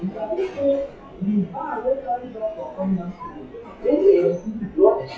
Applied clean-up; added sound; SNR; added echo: classical method WPE with log-MMSE.